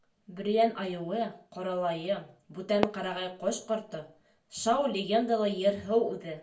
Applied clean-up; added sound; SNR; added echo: none; Fireworks; 15 dB; reverberation time 0.3 s.